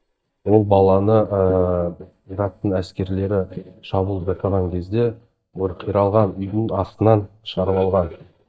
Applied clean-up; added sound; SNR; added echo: neural mask model DeepFilterNet 3.